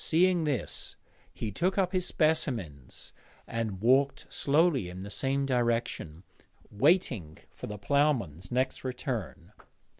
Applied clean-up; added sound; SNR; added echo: none; none; none; none.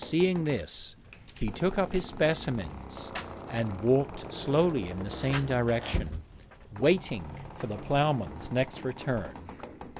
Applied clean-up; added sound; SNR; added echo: none; Rain + Squeak; 11 dB; none.